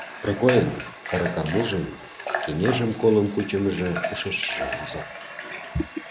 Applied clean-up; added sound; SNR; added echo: none; Water tap, faucet / Water; 8 dB; none.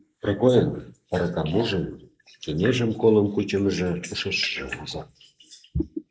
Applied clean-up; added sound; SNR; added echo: neural mask model Resemble Enhance denoiser.